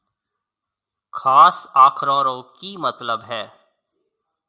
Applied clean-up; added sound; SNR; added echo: none; none; none; none.